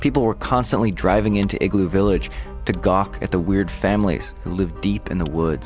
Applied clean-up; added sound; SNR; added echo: none; Fire; 11 dB; none.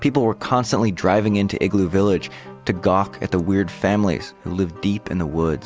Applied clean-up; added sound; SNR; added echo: none; none; none; none.